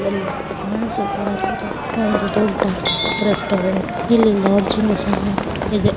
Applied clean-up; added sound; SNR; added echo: none; Livestock, farm animals, working animals; 3 dB; none.